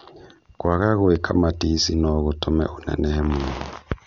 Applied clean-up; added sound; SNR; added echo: none; none; none; none.